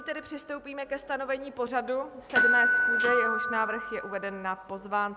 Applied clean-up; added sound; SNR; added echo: none; Door / Bell; -2 dB; none.